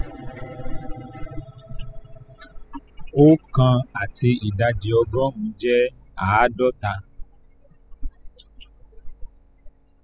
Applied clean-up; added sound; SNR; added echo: classical method spectral subtraction.